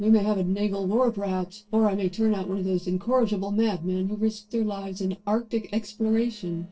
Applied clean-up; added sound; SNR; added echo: neural separator model SepFormer DNS4.